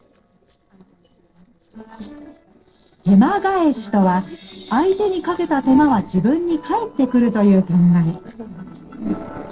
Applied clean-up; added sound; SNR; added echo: neural separator model SepFormer DNS4.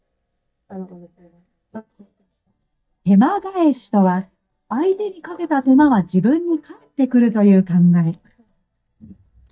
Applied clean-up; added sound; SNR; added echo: neural mask model DeepFilterNet 3.